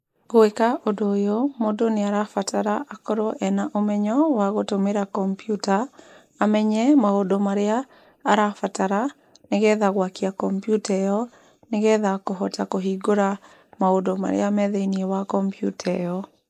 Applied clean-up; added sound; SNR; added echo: neural mask model Resemble Enhance denoiser.